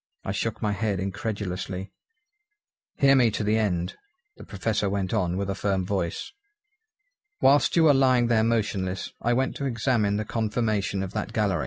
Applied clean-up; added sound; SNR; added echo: none; none; none; none.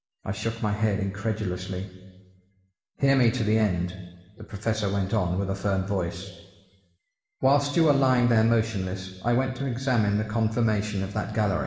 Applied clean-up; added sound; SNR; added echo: none; none; none; reverberation time 1.2 s.